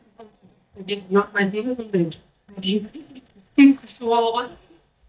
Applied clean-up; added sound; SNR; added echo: neural mask model DeepFilterNet 3.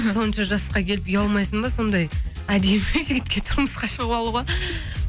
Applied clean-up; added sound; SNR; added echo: none; none; none; none.